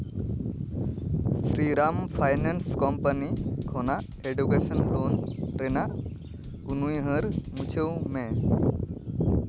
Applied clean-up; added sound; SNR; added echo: none; Bass drum / Snare drum / Drum kit; 17 dB; none.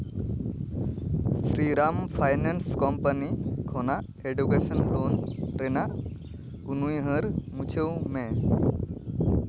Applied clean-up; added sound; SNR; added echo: none; none; none; none.